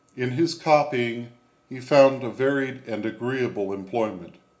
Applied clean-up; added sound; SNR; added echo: none; none; none; reverberation time 0.4 s.